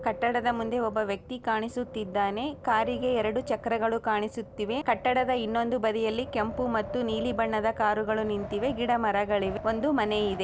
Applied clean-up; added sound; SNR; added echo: none; Wind; 12 dB; none.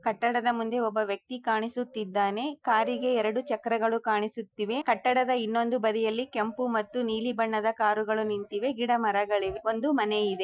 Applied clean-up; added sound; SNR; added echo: classical method Wiener filter.